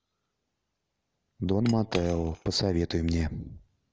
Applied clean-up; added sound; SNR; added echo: none; Cutlery, silverware / Chink, clink; 17 dB; none.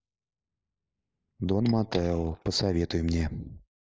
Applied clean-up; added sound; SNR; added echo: neural mask model Resemble Enhance denoiser.